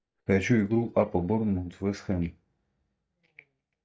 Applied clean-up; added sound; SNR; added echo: neural mask model DeepFilterNet 3.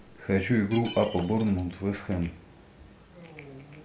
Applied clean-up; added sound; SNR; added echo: none; Shatter; 13 dB; reverberation time 0.4 s.